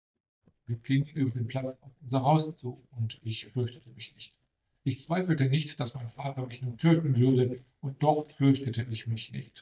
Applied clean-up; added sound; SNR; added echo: neural mask model DeepFilterNet 3.